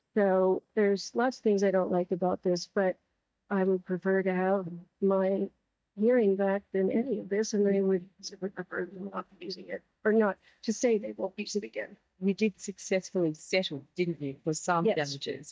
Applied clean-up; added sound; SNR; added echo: neural mask model DeepFilterNet 3.